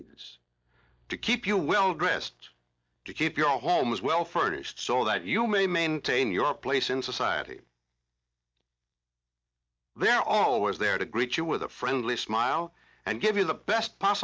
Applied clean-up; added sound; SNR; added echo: neural mask model DeepFilterNet 3.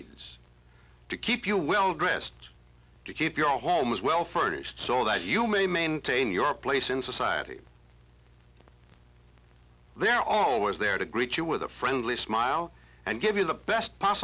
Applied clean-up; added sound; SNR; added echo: none; Hi-hat; 15 dB; none.